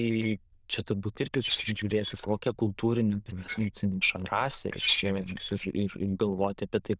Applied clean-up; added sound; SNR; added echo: neural diffusion model UNIVERSE++.